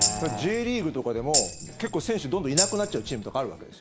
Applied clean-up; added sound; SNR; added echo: none; Tambourine; 2 dB; none.